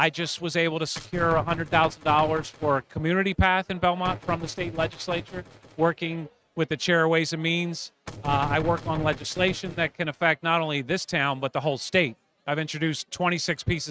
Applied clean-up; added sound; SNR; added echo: neural mask model RNNoise.